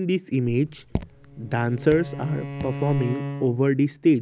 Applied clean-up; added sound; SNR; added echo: none; Bowed string instrument + Raindrop / Drip; 9 dB; none.